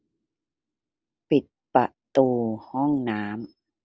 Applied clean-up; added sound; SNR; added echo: none; none; none; none.